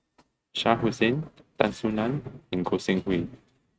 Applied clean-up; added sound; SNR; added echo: neural mask model RNNoise.